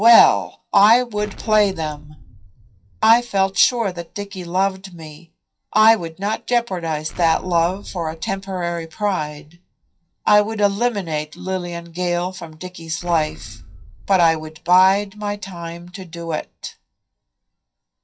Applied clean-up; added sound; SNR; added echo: classical method WPE with log-MMSE.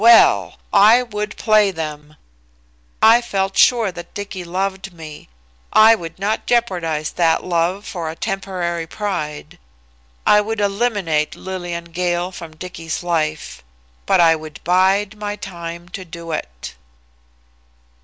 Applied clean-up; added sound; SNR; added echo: none; none; none; none.